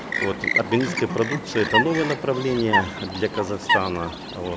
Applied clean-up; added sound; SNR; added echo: none; Chirp, tweet; 1 dB; none.